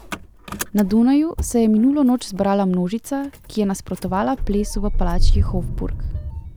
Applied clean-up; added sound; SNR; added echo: none; Engine starting / Motor vehicle (road); 3 dB; none.